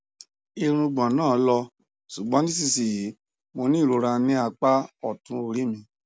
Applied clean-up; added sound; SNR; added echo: none; none; none; none.